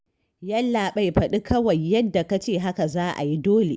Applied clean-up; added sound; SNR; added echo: none; none; none; none.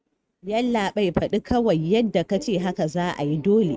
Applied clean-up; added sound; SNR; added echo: neural mask model RNNoise.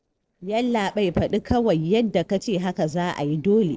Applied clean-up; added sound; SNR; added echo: neural separator model SepFormer DNS4.